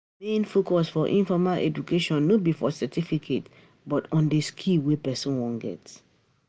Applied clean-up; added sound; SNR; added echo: none; none; none; none.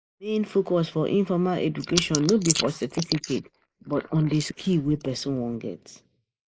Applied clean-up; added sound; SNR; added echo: neural mask model Resemble Enhance denoiser.